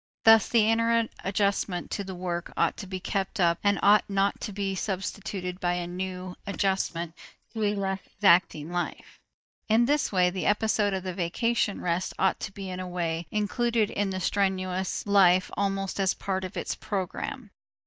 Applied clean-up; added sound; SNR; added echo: neural mask model DeepFilterNet 3.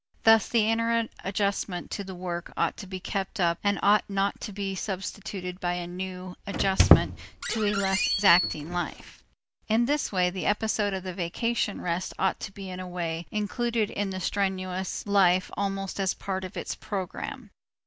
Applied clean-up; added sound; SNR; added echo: none; Squeak; -2 dB; none.